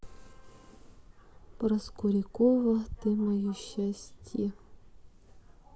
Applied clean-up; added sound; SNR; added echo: none; none; none; none.